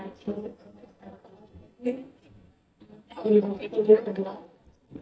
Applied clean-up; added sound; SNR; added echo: neural mask model DeepFilterNet 3.